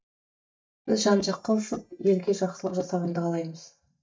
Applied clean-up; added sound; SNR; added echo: neural mask model DeepFilterNet 3.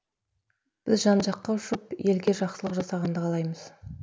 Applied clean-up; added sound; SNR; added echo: none; none; none; none.